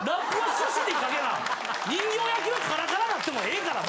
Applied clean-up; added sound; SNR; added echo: none; none; none; none.